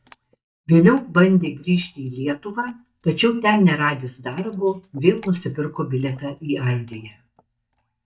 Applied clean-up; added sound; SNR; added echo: neural mask model DeepFilterNet 3.